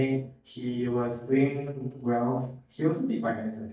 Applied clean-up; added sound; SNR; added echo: neural mask model DeepFilterNet 3.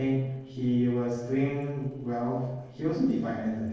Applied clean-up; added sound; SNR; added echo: neural separator model SepFormer DNS4.